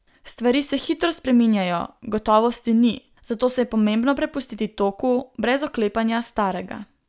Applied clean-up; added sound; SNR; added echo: none; none; none; none.